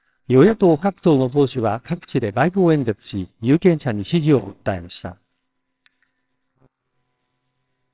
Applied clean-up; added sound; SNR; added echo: neural separator model SepFormer WHAMR!.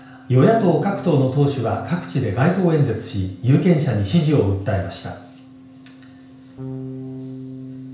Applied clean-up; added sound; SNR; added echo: none; Bass guitar; 15 dB; reverberation time 0.5 s.